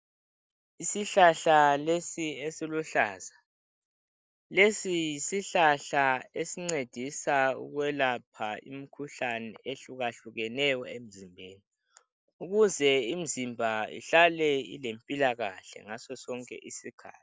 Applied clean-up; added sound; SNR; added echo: none; none; none; none.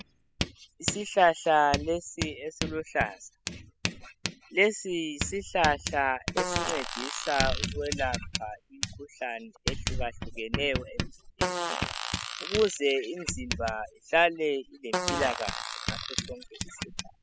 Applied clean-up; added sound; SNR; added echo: classical method spectral subtraction.